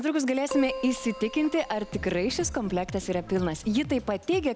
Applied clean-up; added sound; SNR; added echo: none; Keyboard (musical); 12 dB; none.